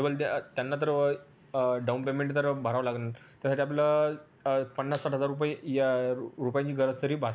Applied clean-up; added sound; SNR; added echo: none; none; none; none.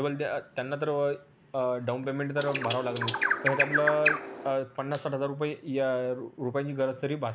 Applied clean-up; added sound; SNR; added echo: none; Bird; -1 dB; none.